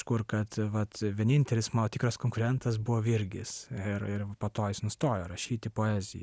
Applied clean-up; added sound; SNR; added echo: none; none; none; none.